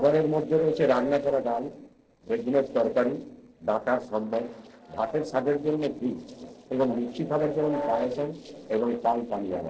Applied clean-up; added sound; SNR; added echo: neural separator model SepFormer DNS4.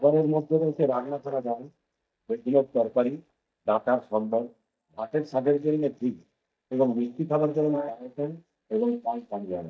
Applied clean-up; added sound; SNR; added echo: neural mask model DeepFilterNet 3.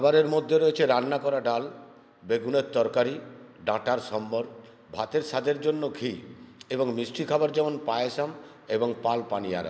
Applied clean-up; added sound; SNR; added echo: none; none; none; none.